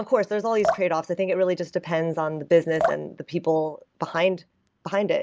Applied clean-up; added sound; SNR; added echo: none; Drip; 8 dB; none.